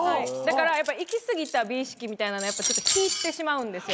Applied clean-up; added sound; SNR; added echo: none; Cutlery, silverware; 5 dB; none.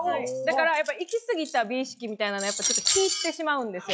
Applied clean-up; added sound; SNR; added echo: classical method log-MMSE.